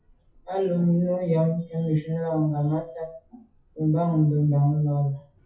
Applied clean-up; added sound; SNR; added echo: classical method WPE with log-MMSE.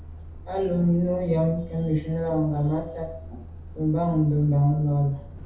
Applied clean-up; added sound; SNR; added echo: none; Truck; 15 dB; reverberation time 0.5 s.